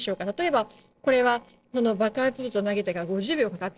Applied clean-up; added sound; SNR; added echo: neural separator model SepFormer DNS4.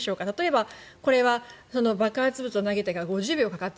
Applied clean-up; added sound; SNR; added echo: none; none; none; none.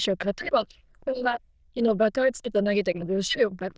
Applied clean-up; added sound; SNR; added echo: neural diffusion model UNIVERSE++.